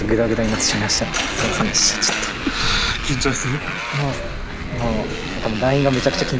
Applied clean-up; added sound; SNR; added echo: none; Motorcycle; 5 dB; none.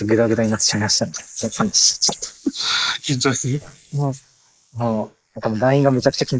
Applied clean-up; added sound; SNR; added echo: neural mask model Resemble Enhance denoiser.